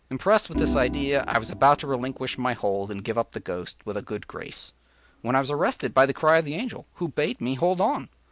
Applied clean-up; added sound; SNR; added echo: none; Organ; 6 dB; none.